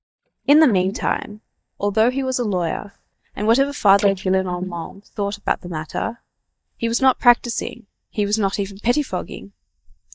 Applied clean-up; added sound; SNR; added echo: neural mask model DeepFilterNet 3.